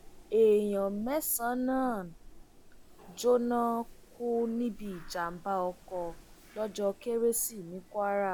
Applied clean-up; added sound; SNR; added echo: none; Wind; 19 dB; none.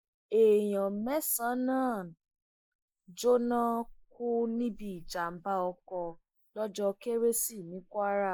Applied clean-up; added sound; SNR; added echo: neural mask model Resemble Enhance denoiser.